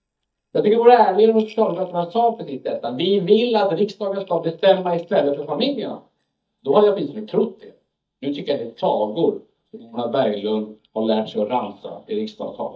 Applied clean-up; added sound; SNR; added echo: neural mask model DeepFilterNet 3.